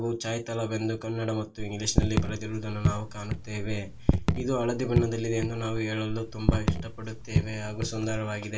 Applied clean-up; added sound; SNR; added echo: none; Raindrop / Drip; -2 dB; reverberation time 0.2 s.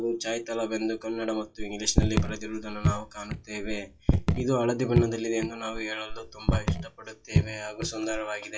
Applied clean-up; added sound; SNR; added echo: classical method WPE with log-MMSE.